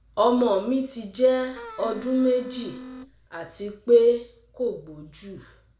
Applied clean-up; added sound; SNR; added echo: none; Wind instrument, woodwind instrument; 14 dB; reverberation time 0.4 s.